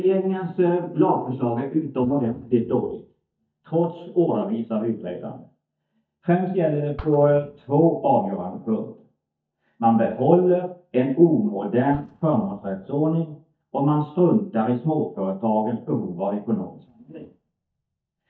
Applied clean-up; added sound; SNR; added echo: neural mask model DeepFilterNet 3.